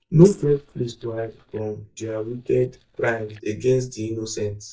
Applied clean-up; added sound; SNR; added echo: neural mask model DeepFilterNet 3.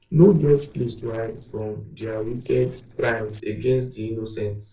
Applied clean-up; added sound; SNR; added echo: neural separator model SepFormer DNS4.